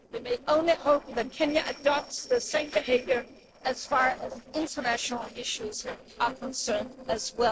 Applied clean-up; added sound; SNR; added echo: neural separator model SepFormer DNS4.